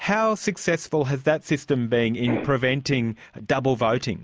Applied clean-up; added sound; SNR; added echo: none; none; none; none.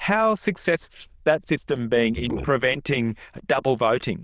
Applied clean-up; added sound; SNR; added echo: neural diffusion model UNIVERSE++.